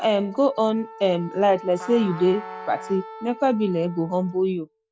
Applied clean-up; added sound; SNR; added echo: none; Wind instrument, woodwind instrument + Trumpet; 16 dB; none.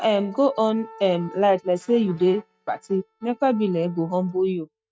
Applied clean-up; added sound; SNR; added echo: neural mask model RNNoise.